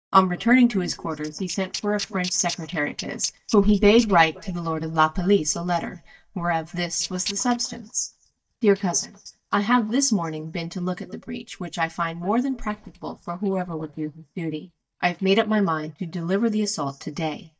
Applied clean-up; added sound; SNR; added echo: neural mask model DeepFilterNet 3.